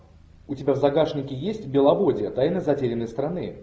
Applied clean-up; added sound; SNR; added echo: none; none; none; none.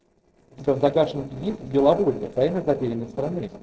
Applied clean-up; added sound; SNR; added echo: neural separator model SepFormer DNS4.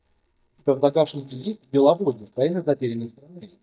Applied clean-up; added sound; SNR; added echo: neural mask model DeepFilterNet 3.